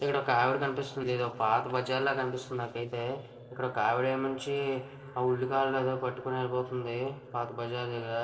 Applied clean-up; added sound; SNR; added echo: neural separator model SepFormer DNS4.